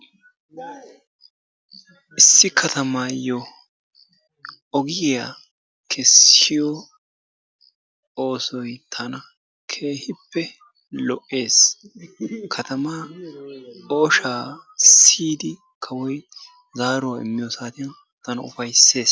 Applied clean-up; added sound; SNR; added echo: none; none; none; none.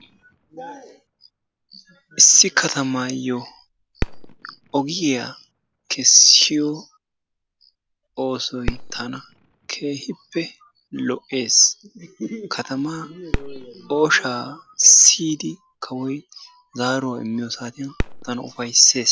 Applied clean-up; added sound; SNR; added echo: none; Fireworks; 14 dB; none.